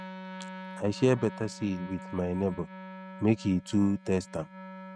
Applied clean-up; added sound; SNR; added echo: neural mask model RNNoise.